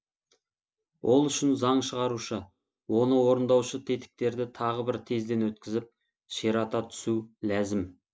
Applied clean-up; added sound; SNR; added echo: none; none; none; none.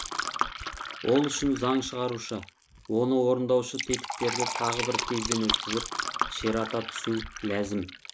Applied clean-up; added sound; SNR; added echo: none; Fill (with liquid); 5 dB; none.